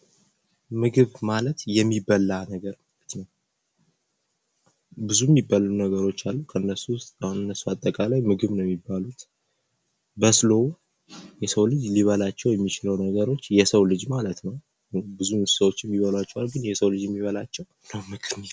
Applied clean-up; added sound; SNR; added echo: none; none; none; none.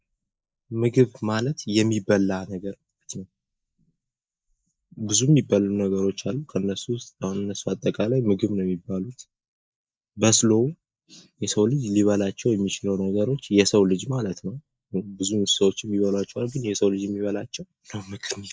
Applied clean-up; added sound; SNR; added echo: neural mask model Resemble Enhance denoiser.